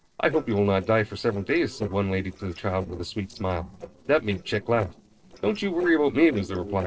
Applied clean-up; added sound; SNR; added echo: neural separator model SepFormer DNS4.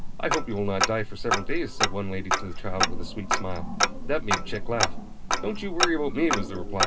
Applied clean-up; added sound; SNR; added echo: none; Tick-tock; -4 dB; reverberation time 0.2 s.